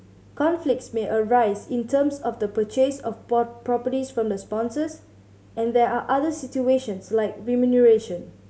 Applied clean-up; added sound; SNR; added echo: none; none; none; none.